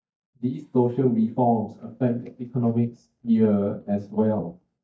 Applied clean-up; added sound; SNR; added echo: neural mask model DeepFilterNet 3.